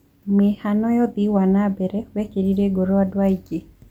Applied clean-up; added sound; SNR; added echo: none; none; none; none.